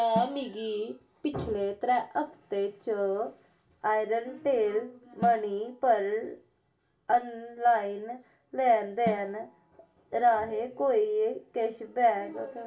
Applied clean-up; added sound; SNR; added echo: none; Snare drum; 16 dB; reverberation time 0.2 s.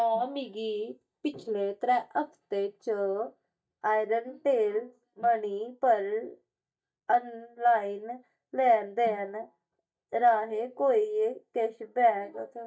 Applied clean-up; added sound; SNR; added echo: neural mask model DeepFilterNet 3.